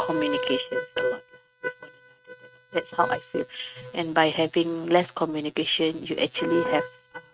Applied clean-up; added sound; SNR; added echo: neural mask model RNNoise.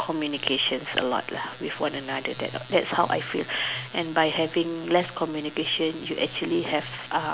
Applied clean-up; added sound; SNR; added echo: none; none; none; none.